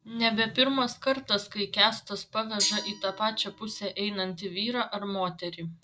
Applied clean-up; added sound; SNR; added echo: none; Glass; 12 dB; none.